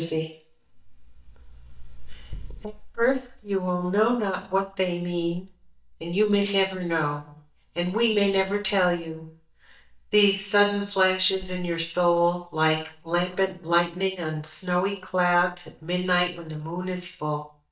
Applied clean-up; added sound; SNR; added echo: neural mask model DeepFilterNet 3.